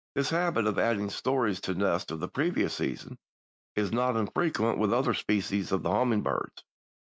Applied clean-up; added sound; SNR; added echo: none; none; none; none.